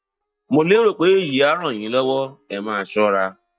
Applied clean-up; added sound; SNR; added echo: neural mask model DeepFilterNet 3.